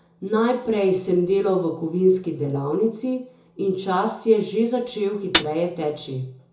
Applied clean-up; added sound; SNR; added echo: none; Hi-hat; 6 dB; reverberation time 0.6 s.